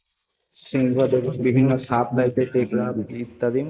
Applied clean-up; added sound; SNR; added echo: neural mask model Resemble Enhance denoiser.